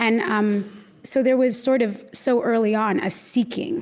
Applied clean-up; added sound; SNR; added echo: none; none; none; none.